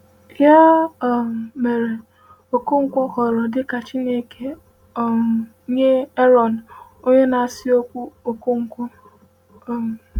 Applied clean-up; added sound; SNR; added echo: none; none; none; none.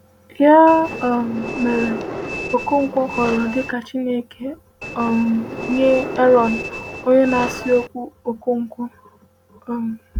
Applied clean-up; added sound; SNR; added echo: none; Train; 9 dB; none.